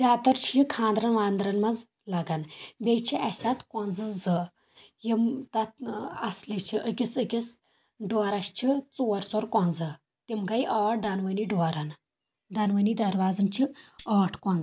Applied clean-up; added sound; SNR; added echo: none; Tambourine; 12 dB; none.